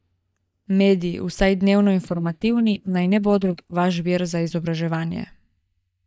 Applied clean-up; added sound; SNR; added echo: neural mask model DeepFilterNet 3.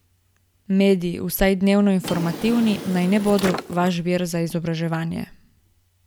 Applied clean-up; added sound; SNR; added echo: none; Drawer open or close; 11 dB; none.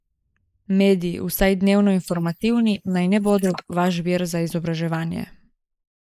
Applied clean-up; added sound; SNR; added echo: neural mask model Resemble Enhance denoiser.